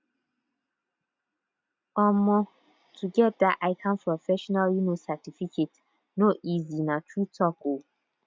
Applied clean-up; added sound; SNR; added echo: none; none; none; none.